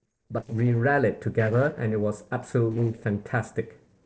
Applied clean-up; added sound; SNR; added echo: neural separator model SepFormer DNS4.